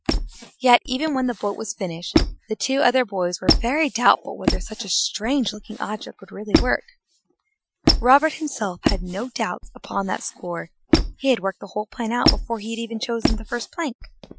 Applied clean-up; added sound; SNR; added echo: classical method Wiener filter.